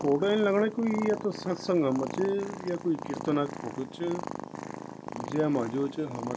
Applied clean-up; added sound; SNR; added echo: none; Purr; 10 dB; none.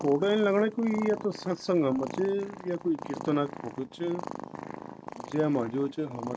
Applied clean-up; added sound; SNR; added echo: neural mask model RNNoise.